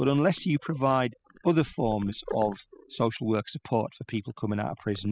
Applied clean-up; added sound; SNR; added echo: classical method spectral subtraction.